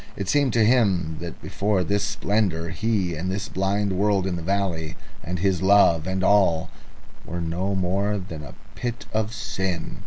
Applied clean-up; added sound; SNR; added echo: none; none; none; none.